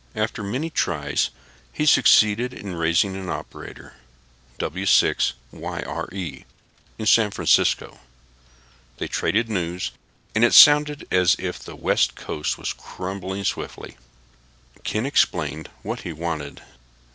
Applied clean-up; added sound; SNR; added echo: none; none; none; none.